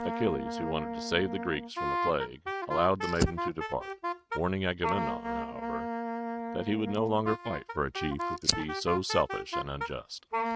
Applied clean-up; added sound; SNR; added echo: neural mask model RNNoise.